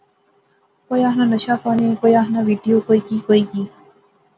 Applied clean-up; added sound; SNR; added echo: none; none; none; none.